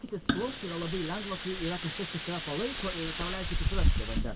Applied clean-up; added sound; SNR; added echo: none; Hiss; -4 dB; reverberation time 1.6 s.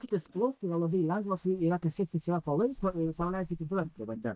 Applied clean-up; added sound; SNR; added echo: neural mask model DeepFilterNet 3.